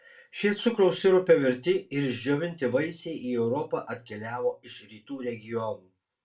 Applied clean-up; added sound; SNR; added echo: none; none; none; reverberation time 0.2 s.